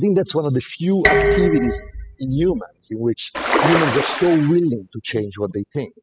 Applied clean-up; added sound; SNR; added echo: classical method spectral subtraction.